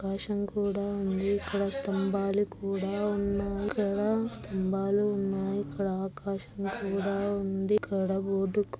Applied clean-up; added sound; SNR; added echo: none; Accelerating, revving, vroom; 17 dB; none.